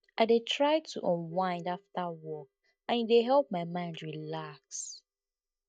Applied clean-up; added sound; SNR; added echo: neural mask model DeepFilterNet 3.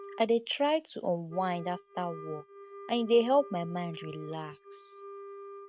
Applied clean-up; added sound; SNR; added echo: neural mask model RNNoise.